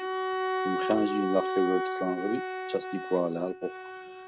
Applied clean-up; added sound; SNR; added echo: neural mask model RNNoise.